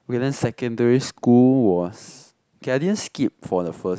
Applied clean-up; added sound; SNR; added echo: none; none; none; none.